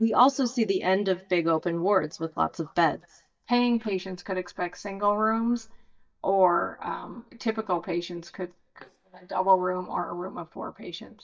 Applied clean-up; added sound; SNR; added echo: neural mask model DeepFilterNet 3.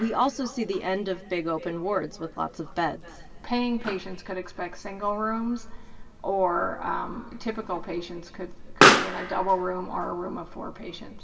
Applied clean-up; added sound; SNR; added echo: none; Explosion; 1 dB; reverberation time 2.5 s.